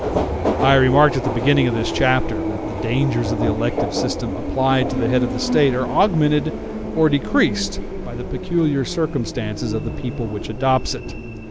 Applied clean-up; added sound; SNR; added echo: none; Subway, metro, underground; 4 dB; none.